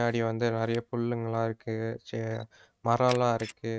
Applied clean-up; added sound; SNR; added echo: neural mask model RNNoise.